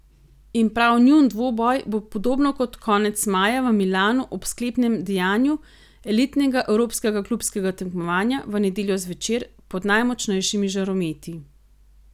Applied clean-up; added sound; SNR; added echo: none; none; none; none.